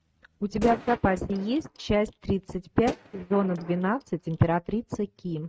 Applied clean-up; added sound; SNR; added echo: neural mask model RNNoise.